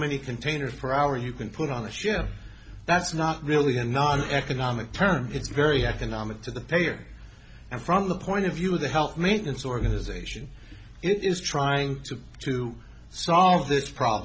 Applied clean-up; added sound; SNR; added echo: none; none; none; none.